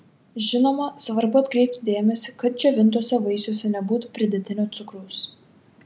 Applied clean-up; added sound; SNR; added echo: none; none; none; none.